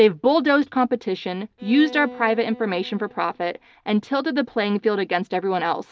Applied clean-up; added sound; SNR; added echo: none; Bowed string instrument; 19 dB; none.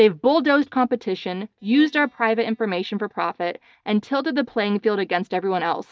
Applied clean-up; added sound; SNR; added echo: neural mask model DeepFilterNet 3.